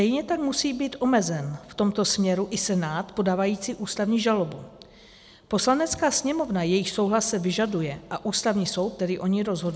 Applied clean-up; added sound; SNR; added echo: none; none; none; none.